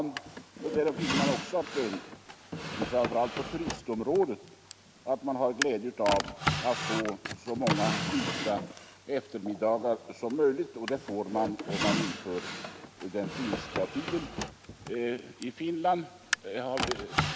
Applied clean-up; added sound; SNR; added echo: none; Drawer open or close; 4 dB; none.